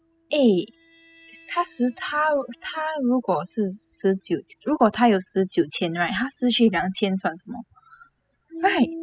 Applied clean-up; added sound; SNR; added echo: classical method spectral subtraction.